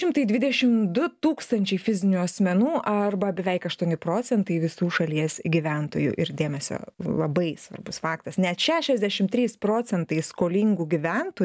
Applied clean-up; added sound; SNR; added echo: none; none; none; none.